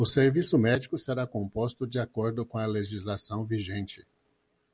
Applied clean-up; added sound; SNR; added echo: none; none; none; none.